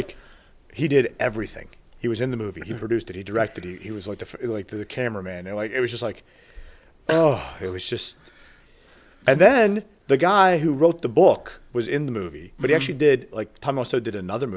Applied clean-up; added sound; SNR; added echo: none; none; none; none.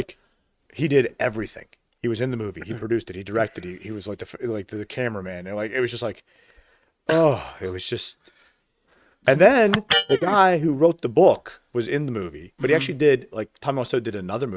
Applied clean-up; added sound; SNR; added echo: neural mask model RNNoise.